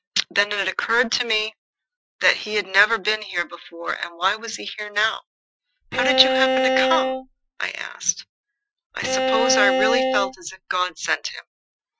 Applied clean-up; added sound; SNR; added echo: classical method Wiener filter.